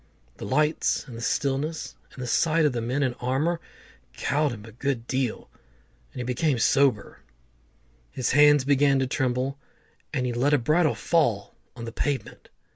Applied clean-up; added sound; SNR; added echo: none; none; none; none.